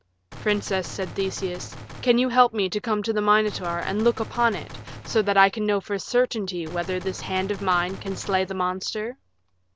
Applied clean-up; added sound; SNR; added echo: none; Gunshot, gunfire; 16 dB; none.